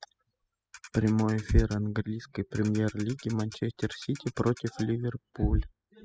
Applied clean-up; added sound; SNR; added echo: classical method spectral subtraction.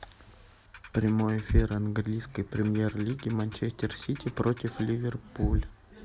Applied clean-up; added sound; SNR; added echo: none; Ratchet, pawl; 20 dB; none.